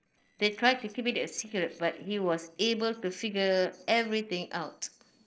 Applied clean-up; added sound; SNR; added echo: neural separator model SepFormer DNS4.